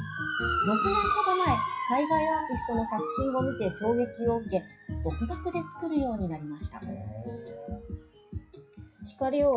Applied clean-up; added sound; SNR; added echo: classical method WPE with log-MMSE.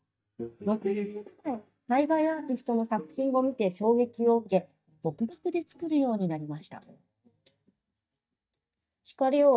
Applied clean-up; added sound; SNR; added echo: neural mask model DeepFilterNet 3.